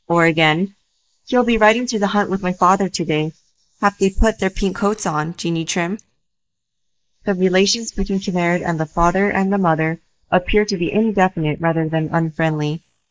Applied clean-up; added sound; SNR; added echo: neural mask model Resemble Enhance denoiser.